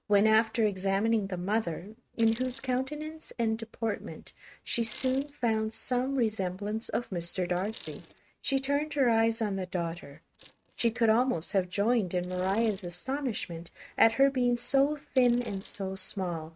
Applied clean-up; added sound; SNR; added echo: neural mask model RNNoise.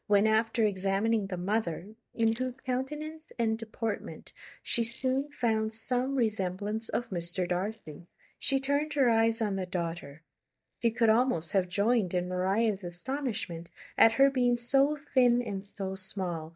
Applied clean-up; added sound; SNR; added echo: neural mask model DeepFilterNet 3.